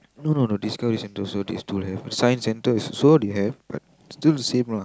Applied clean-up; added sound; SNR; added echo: none; none; none; none.